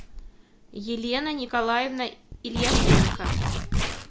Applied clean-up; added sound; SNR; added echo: none; Tearing; -4 dB; none.